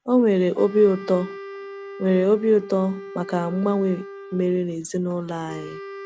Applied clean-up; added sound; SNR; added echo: none; Wind instrument, woodwind instrument; 15 dB; none.